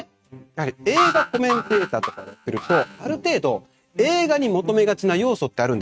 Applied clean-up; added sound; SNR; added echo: neural mask model RNNoise.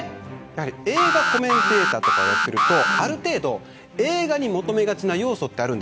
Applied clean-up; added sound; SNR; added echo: none; Alarm; -2 dB; none.